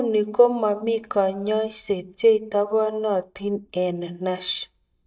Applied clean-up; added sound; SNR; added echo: neural mask model DeepFilterNet 3.